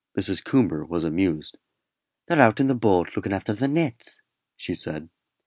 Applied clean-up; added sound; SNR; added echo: none; none; none; none.